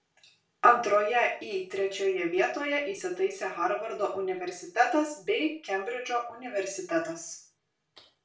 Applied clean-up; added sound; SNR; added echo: none; none; none; reverberation time 0.4 s.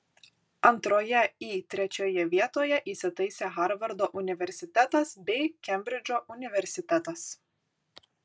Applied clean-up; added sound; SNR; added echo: none; none; none; none.